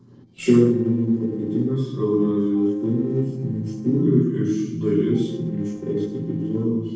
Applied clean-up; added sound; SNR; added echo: neural separator model SepFormer DNS4.